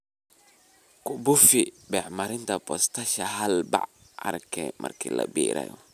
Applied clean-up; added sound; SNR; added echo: none; none; none; none.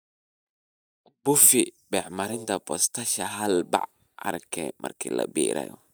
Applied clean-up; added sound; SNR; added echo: neural mask model DeepFilterNet 3.